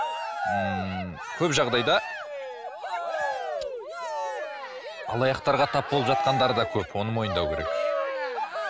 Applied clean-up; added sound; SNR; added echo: none; Cheering; 2 dB; none.